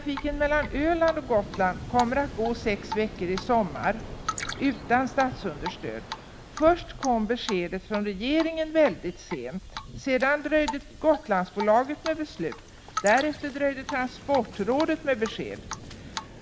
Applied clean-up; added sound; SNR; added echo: none; Drip + Waves, surf; 11 dB; none.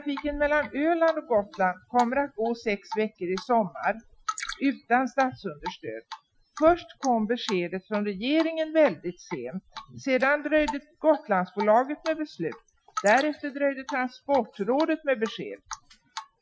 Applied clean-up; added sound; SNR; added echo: classical method Wiener filter.